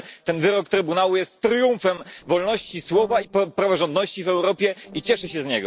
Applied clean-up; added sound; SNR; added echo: neural separator model SepFormer DNS4.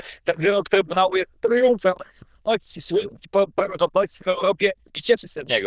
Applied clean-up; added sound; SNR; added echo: neural diffusion model UNIVERSE++.